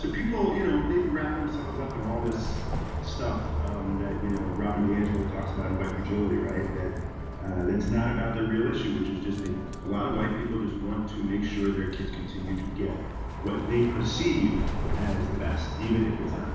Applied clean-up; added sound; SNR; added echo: none; Bus; 4 dB; reverberation time 1.1 s.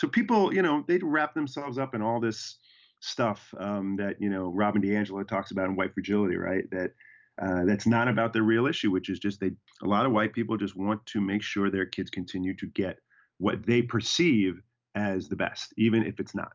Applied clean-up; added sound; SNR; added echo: none; none; none; none.